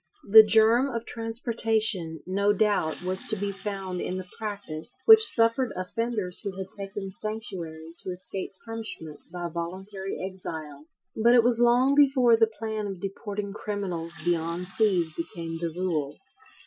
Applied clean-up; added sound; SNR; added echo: classical method Wiener filter.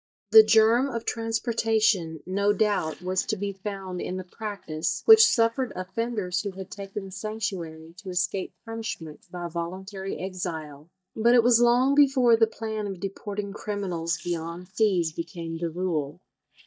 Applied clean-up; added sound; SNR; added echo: neural mask model DeepFilterNet 3.